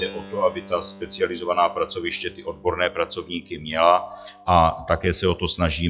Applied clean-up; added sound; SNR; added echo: classical method log-MMSE.